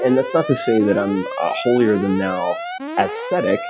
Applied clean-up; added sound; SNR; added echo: classical method log-MMSE.